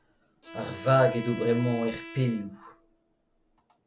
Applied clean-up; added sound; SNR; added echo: none; Bowed string instrument; 14 dB; none.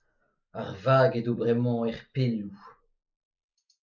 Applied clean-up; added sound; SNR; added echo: neural mask model Resemble Enhance denoiser.